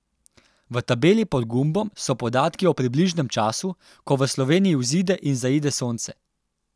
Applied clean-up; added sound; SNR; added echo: none; none; none; none.